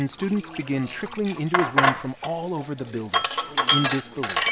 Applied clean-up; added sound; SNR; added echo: none; Sink (filling or washing); -3 dB; none.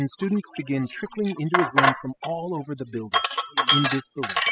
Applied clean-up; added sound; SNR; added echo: classical method spectral subtraction.